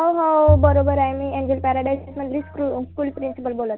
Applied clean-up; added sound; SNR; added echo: none; Bowed string instrument; 5 dB; none.